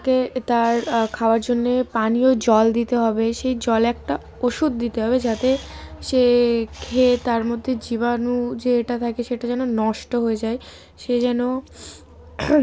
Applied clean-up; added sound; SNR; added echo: none; Camera; 20 dB; none.